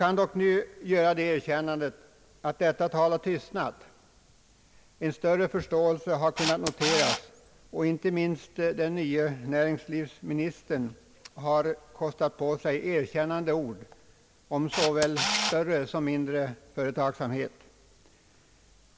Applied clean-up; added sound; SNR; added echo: none; Camera; 11 dB; none.